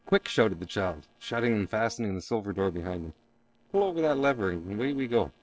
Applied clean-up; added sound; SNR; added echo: neural separator model SepFormer DNS4.